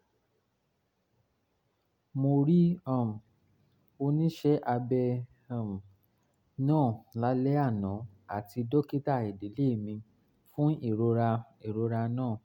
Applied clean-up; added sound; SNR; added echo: none; none; none; none.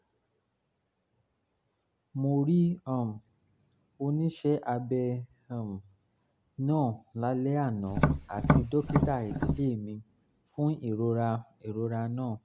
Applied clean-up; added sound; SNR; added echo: none; Tap; -4 dB; none.